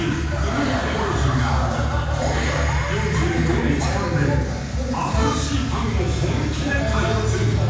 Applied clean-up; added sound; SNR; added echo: none; Wind instrument, woodwind instrument; 12 dB; reverberation time 1.2 s.